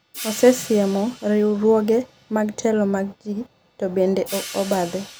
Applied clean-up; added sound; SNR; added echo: none; Hi-hat; 18 dB; none.